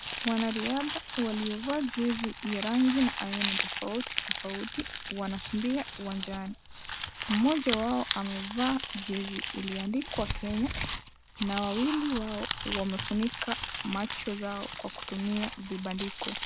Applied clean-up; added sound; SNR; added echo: none; Crumpling, crinkling; 5 dB; none.